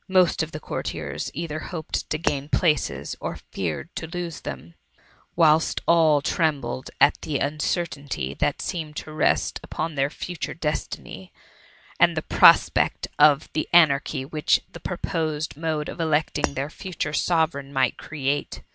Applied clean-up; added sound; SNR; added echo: none; Shatter; 10 dB; none.